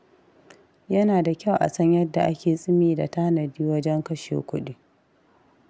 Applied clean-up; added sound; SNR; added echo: none; none; none; none.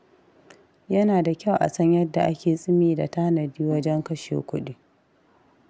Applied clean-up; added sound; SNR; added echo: none; Keyboard (musical); 15 dB; none.